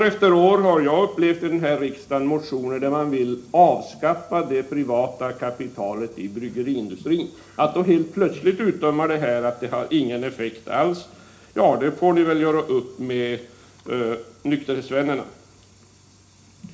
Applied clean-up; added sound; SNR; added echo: none; none; none; reverberation time 0.4 s.